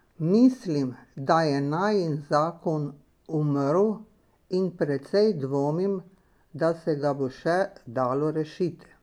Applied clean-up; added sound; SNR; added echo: none; none; none; none.